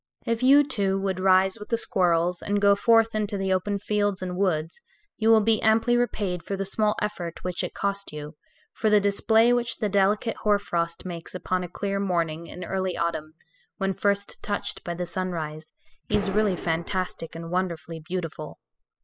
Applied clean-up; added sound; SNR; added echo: classical method spectral subtraction.